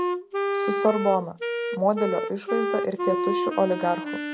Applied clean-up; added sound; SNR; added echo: none; Wind instrument, woodwind instrument; 2 dB; none.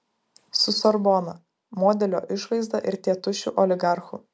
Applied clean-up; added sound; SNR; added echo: none; none; none; none.